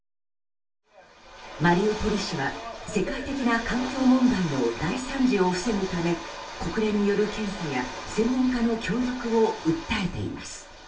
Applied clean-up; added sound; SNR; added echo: none; Fart; 12 dB; reverberation time 0.3 s.